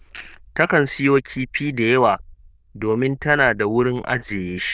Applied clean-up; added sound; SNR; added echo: neural diffusion model UNIVERSE++.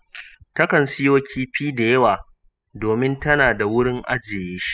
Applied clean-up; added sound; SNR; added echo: classical method spectral subtraction.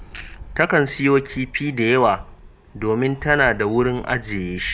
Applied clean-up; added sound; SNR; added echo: none; Fixed-wing aircraft, airplane; 18 dB; none.